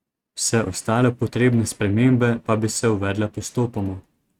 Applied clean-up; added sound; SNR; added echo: neural mask model RNNoise.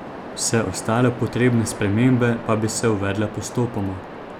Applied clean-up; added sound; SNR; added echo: none; Waves, surf; 12 dB; none.